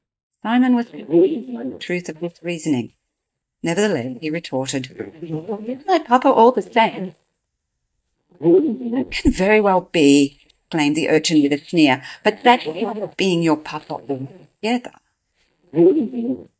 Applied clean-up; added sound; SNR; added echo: neural mask model DeepFilterNet 3.